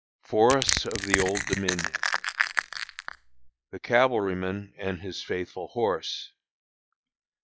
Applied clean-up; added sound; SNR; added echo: classical method log-MMSE.